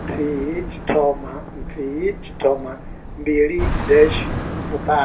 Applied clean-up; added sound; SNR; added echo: none; Car passing by; 7 dB; reverberation time 0.3 s.